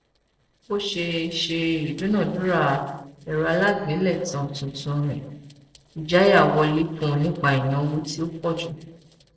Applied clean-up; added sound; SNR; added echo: neural separator model SepFormer DNS4.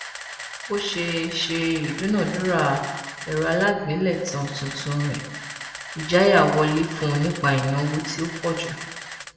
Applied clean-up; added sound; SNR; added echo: none; Camera; 12 dB; reverberation time 1.2 s.